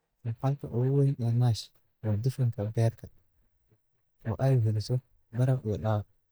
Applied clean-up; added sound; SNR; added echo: neural mask model DeepFilterNet 3.